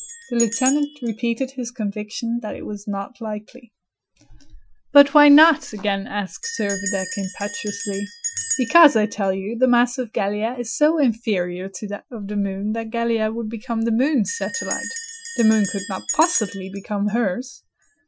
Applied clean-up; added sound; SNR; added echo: classical method Wiener filter.